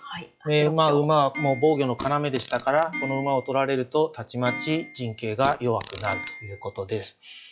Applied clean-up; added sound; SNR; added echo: classical method log-MMSE.